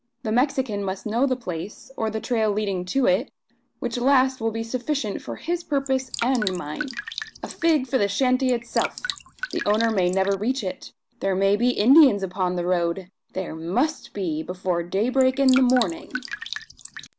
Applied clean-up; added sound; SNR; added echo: none; Drip; 11 dB; none.